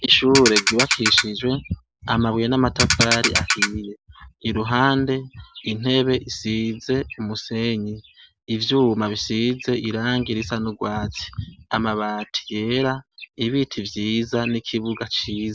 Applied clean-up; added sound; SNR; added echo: none; Ratchet, pawl; -1 dB; none.